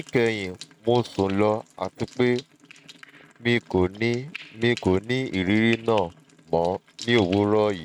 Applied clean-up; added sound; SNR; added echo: neural mask model RNNoise.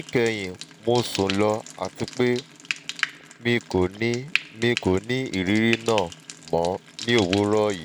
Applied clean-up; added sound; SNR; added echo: none; Frying (food); 11 dB; none.